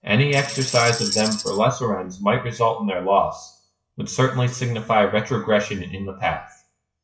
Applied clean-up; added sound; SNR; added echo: classical method WPE with log-MMSE.